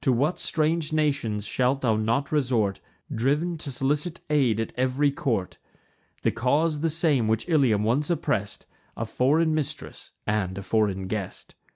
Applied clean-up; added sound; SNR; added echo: none; none; none; none.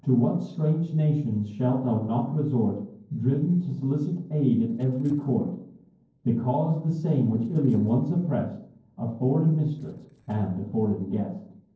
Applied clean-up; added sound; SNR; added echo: neural separator model SepFormer DNS4.